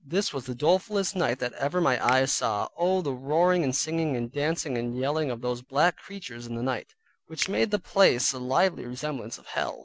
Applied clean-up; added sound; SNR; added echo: none; Finger snapping; 19 dB; none.